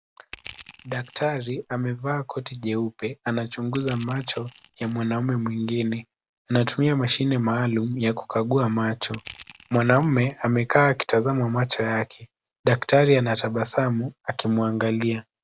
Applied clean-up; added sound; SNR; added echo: none; Crushing; 19 dB; none.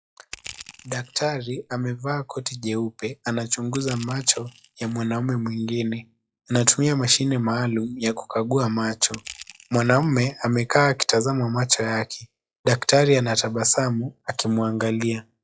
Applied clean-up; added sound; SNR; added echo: classical method log-MMSE.